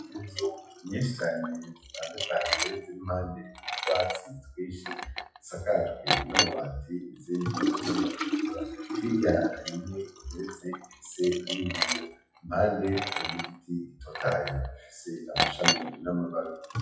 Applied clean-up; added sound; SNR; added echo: classical method WPE with log-MMSE.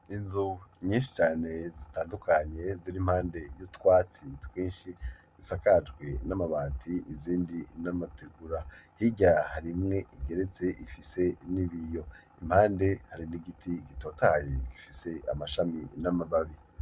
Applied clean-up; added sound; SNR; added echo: none; none; none; none.